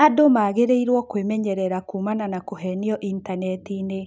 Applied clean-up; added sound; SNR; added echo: none; none; none; none.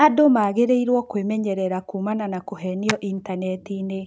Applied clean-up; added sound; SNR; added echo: neural mask model RNNoise.